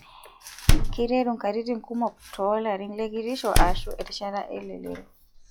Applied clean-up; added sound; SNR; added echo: classical method log-MMSE.